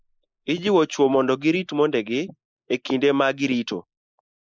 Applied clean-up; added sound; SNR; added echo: neural mask model Resemble Enhance denoiser.